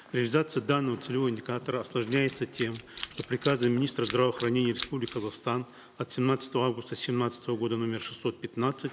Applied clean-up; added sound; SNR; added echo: none; Tools; 14 dB; none.